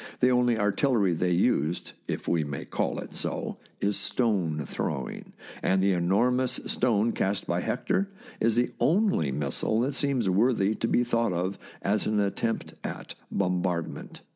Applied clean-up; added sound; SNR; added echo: none; none; none; none.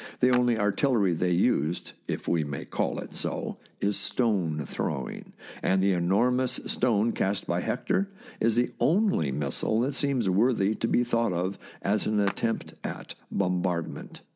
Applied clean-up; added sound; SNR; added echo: none; Clapping; 17 dB; none.